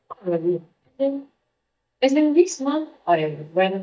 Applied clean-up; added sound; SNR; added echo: neural mask model DeepFilterNet 3.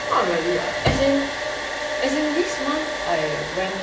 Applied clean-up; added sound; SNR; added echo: none; Domestic sounds, home sounds; 3 dB; reverberation time 0.8 s.